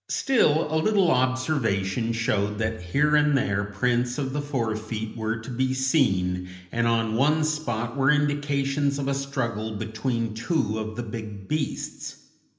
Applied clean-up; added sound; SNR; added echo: none; Bowed string instrument; 19 dB; reverberation time 0.8 s.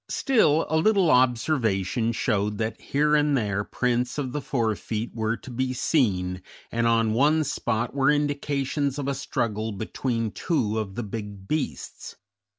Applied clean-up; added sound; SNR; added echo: none; none; none; none.